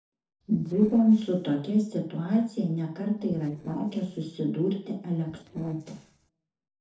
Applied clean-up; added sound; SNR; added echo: neural separator model SepFormer DNS4.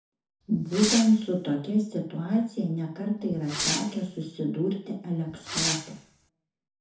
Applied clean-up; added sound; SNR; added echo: none; Fireworks; 5 dB; reverberation time 0.6 s.